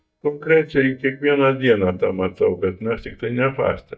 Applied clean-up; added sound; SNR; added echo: neural mask model DeepFilterNet 3.